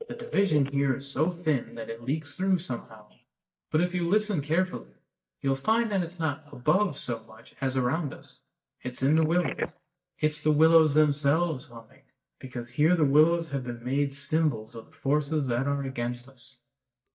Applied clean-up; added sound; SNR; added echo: neural mask model DeepFilterNet 3.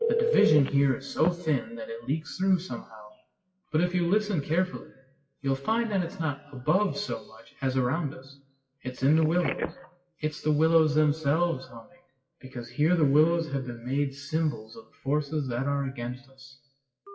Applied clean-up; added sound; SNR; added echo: classical method WPE with log-MMSE.